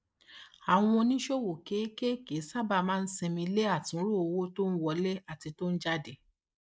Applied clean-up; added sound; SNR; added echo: neural mask model Resemble Enhance denoiser.